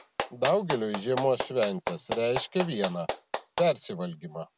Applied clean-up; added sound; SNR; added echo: none; Clapping; 7 dB; none.